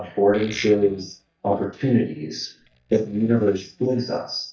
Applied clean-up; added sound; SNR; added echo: neural mask model DeepFilterNet 3.